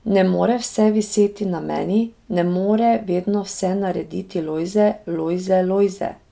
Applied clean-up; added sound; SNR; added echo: none; none; none; none.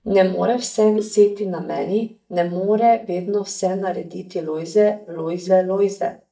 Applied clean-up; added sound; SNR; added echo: neural mask model DeepFilterNet 3.